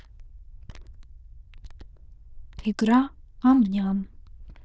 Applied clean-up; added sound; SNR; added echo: neural diffusion model UNIVERSE++.